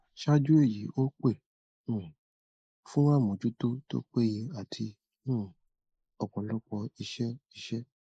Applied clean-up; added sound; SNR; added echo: neural mask model Resemble Enhance denoiser.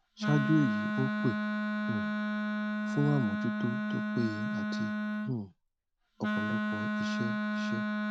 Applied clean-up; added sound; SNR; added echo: none; Wind instrument, woodwind instrument; -2 dB; none.